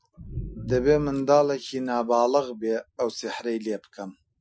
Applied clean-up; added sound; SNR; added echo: classical method Wiener filter.